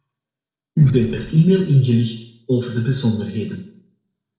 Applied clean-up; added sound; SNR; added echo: neural separator model SepFormer DNS4.